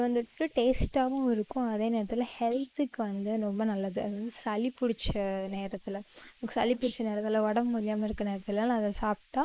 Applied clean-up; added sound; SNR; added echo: neural mask model Resemble Enhance denoiser.